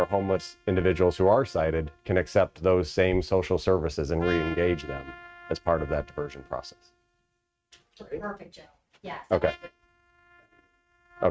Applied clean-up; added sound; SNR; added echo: neural mask model RNNoise.